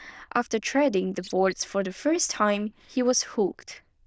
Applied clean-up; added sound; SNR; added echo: neural diffusion model UNIVERSE++.